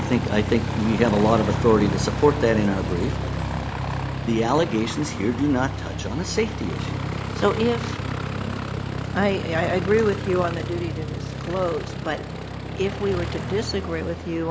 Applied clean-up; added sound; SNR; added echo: none; Aircraft; 3 dB; none.